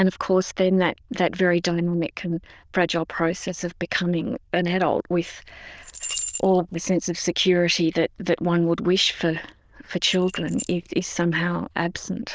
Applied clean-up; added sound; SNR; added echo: neural diffusion model UNIVERSE++.